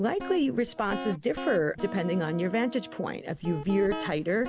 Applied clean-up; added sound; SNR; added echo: none; Guitar; 11 dB; none.